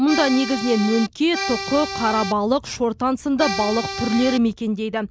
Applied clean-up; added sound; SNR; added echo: none; Accordion; 7 dB; none.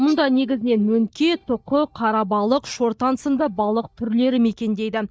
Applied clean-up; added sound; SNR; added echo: neural mask model DeepFilterNet 3.